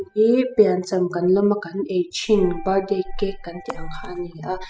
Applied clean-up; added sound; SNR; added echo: classical method spectral subtraction.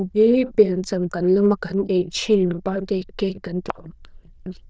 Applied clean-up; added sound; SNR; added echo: neural diffusion model UNIVERSE++.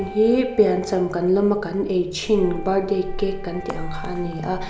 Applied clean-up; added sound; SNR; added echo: none; Wind instrument, woodwind instrument; 19 dB; none.